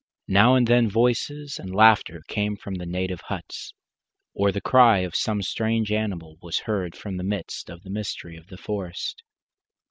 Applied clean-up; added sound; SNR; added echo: none; none; none; none.